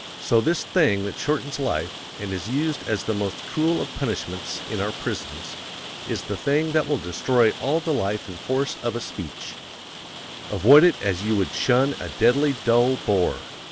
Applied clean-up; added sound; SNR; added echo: none; Rain; 13 dB; none.